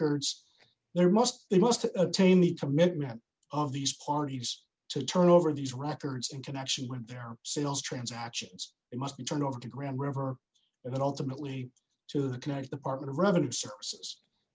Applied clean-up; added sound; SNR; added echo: none; none; none; none.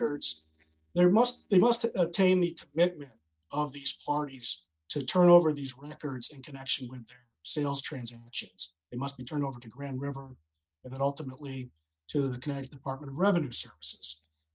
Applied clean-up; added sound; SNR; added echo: neural mask model DeepFilterNet 3.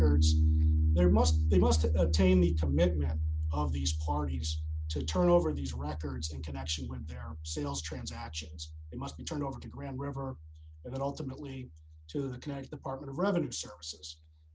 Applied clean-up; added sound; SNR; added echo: none; Piano; -2 dB; none.